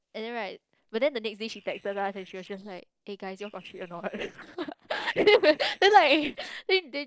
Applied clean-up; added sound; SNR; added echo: neural separator model SepFormer DNS4.